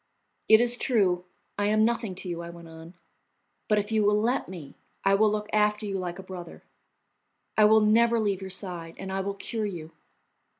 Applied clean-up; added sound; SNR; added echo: none; none; none; none.